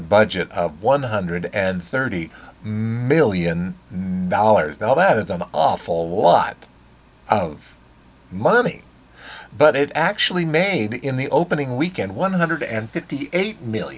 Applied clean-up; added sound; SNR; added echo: none; none; none; none.